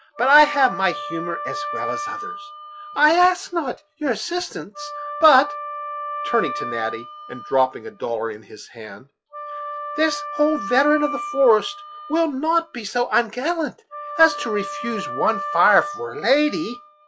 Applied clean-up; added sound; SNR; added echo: classical method log-MMSE.